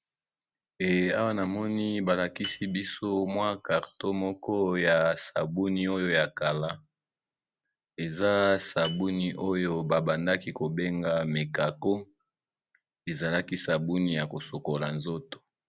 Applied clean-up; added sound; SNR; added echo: none; Piano; 16 dB; none.